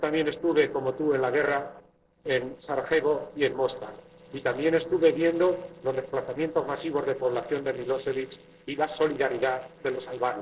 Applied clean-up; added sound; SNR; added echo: neural separator model SepFormer DNS4.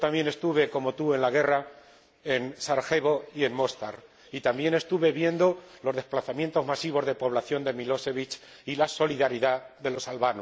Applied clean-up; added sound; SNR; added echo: none; none; none; none.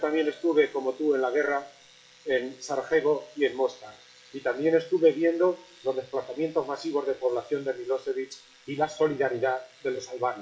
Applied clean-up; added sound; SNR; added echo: classical method WPE with log-MMSE.